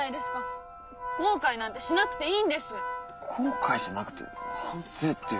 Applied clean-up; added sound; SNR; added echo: none; Organ; 7 dB; none.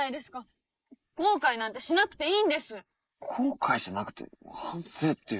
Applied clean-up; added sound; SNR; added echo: neural mask model Resemble Enhance denoiser.